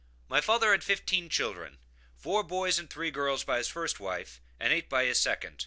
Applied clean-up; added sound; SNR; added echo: none; none; none; none.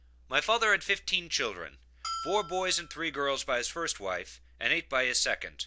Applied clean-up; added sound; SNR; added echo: none; Bell; 12 dB; none.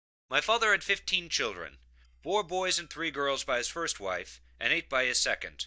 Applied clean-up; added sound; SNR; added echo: neural mask model DeepFilterNet 3.